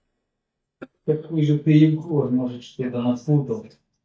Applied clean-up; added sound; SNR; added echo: neural mask model DeepFilterNet 3.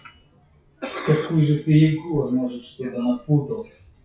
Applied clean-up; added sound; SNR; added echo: classical method WPE with log-MMSE.